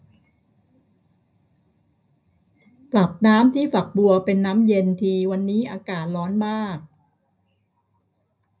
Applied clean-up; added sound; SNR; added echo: none; none; none; reverberation time 0.3 s.